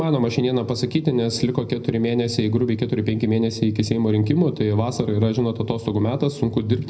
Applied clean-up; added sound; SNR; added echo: none; none; none; reverberation time 0.4 s.